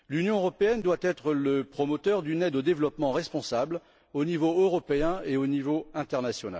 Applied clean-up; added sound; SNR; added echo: none; none; none; none.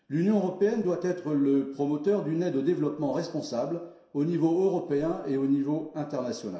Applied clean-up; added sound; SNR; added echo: none; none; none; reverberation time 0.7 s.